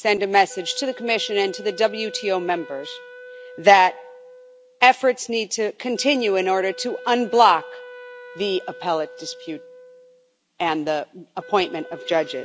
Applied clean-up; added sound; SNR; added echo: none; Wind instrument, woodwind instrument; 18 dB; none.